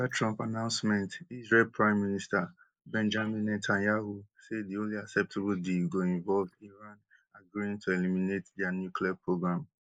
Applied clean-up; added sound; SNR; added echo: neural mask model Resemble Enhance denoiser.